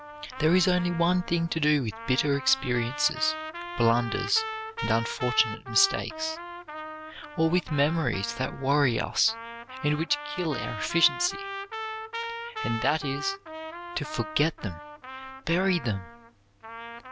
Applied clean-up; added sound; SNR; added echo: none; Trumpet; 9 dB; none.